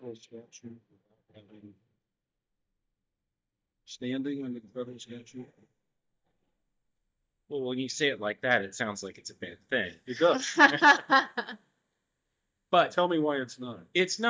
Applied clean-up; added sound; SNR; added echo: neural mask model DeepFilterNet 3.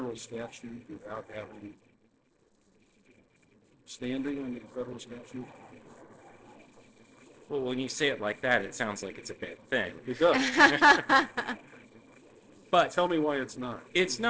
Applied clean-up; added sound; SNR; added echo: neural separator model SepFormer DNS4.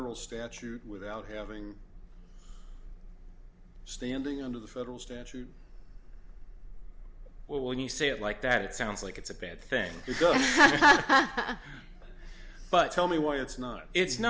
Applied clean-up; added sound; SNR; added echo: none; none; none; none.